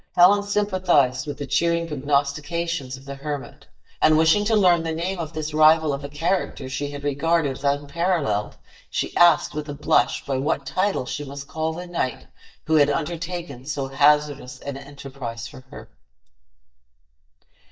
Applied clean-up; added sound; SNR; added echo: neural mask model DeepFilterNet 3.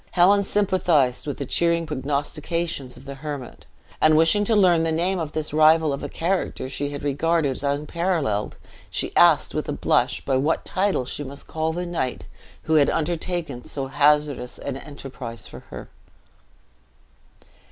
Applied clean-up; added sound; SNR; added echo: none; none; none; none.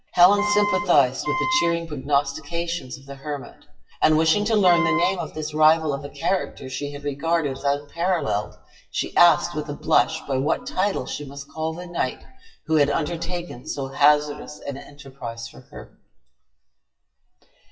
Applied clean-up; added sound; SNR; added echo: classical method WPE with log-MMSE.